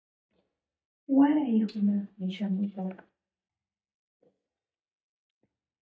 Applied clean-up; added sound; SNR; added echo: neural mask model DeepFilterNet 3.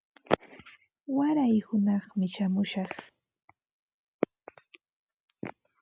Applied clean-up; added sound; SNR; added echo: none; none; none; none.